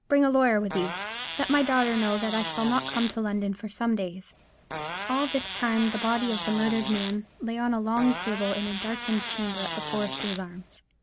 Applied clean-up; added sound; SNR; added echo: none; Fart; 8 dB; none.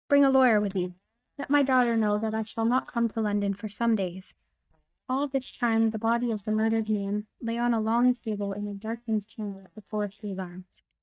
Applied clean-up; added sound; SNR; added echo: neural mask model DeepFilterNet 3.